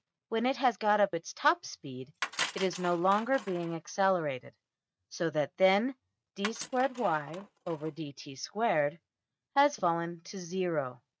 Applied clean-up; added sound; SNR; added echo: neural mask model RNNoise.